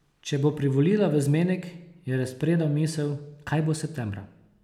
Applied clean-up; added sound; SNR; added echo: none; none; none; none.